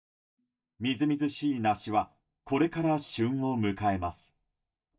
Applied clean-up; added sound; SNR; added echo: neural mask model DeepFilterNet 3.